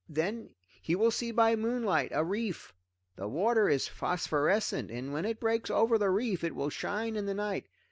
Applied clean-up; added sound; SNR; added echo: none; none; none; none.